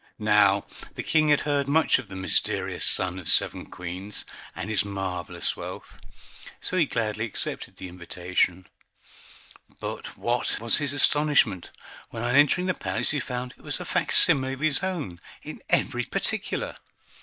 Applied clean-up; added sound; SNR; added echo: neural mask model DeepFilterNet 3.